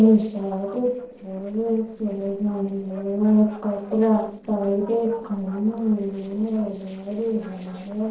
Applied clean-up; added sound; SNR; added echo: neural separator model SepFormer DNS4.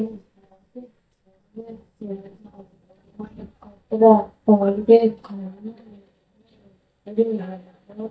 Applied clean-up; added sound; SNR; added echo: neural mask model DeepFilterNet 3.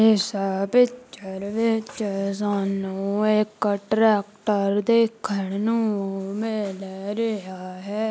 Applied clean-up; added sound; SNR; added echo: none; none; none; none.